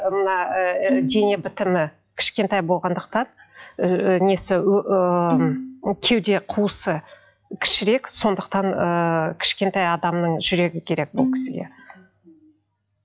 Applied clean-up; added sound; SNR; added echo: classical method log-MMSE.